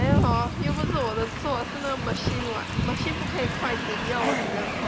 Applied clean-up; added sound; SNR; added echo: none; Train; -3 dB; none.